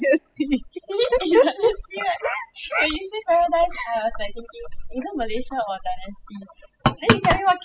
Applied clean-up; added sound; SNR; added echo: classical method spectral subtraction.